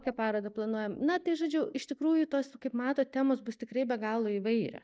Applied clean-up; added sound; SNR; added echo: neural mask model DeepFilterNet 3.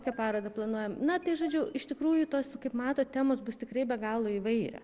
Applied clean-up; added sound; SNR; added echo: neural separator model SepFormer DNS4.